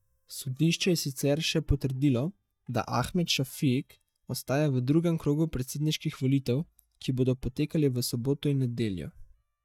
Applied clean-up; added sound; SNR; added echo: neural mask model DeepFilterNet 3.